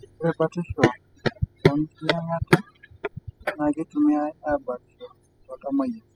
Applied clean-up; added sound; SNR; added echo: classical method spectral subtraction.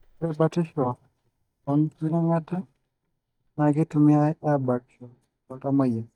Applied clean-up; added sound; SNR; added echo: neural mask model DeepFilterNet 3.